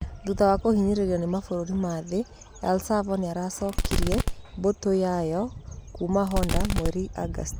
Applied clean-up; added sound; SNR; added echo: none; Fireworks; 0 dB; none.